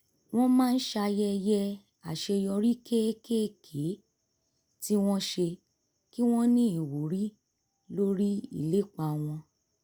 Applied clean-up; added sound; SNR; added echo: none; none; none; none.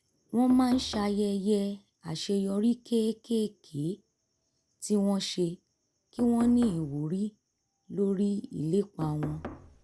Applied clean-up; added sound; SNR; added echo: none; Knock; 12 dB; none.